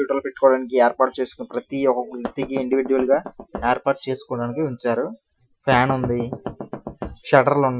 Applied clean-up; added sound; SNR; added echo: classical method Wiener filter.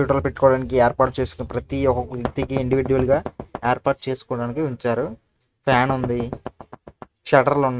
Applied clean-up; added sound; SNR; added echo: neural mask model RNNoise.